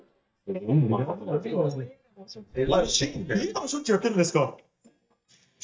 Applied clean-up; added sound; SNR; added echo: neural mask model DeepFilterNet 3.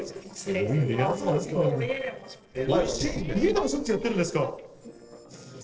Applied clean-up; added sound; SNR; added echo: neural separator model SepFormer DNS4.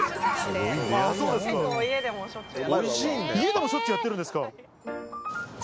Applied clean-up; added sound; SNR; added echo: none; none; none; none.